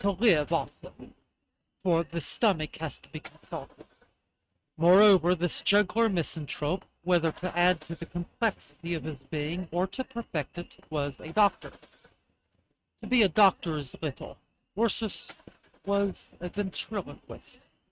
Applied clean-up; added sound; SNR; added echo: neural mask model RNNoise.